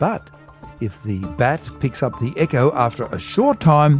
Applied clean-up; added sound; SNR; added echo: none; none; none; none.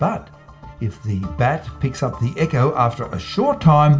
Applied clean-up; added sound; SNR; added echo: none; none; none; reverberation time 0.5 s.